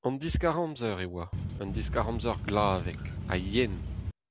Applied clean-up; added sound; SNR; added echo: none; Boat, Water vehicle; 4 dB; none.